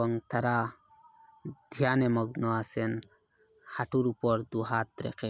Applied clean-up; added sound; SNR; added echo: none; none; none; none.